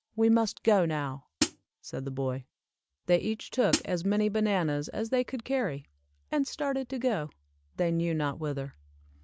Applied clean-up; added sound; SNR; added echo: none; Hi-hat; 1 dB; none.